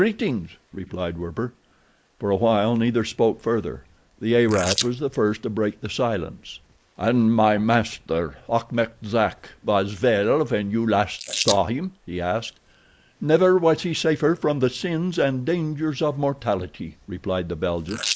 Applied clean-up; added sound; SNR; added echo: neural mask model Resemble Enhance denoiser.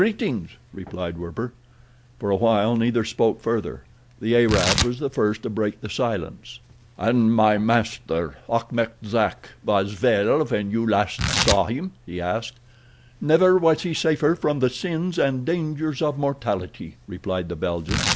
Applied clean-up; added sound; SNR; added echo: none; Tearing; 11 dB; none.